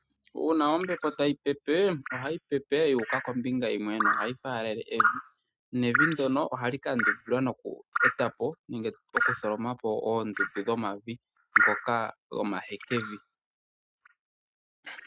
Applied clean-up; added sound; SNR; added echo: neural mask model RNNoise.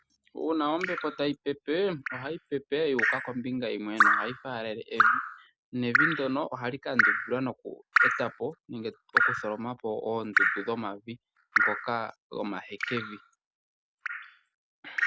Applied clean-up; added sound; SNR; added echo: none; Drip; -3 dB; none.